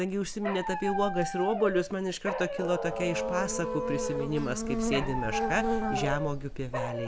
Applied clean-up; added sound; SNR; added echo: none; Buzz + Dog; 2 dB; none.